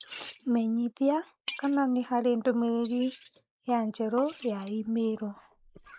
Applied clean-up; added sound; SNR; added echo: neural mask model Resemble Enhance denoiser.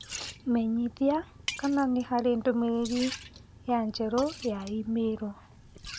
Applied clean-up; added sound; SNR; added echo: none; Liquid; 14 dB; none.